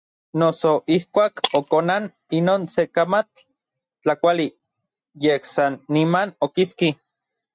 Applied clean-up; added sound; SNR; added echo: neural mask model RNNoise.